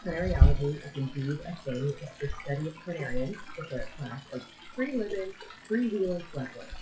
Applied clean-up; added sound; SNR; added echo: classical method WPE with log-MMSE.